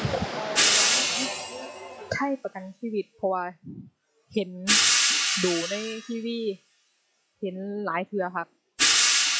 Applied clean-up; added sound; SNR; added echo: classical method log-MMSE.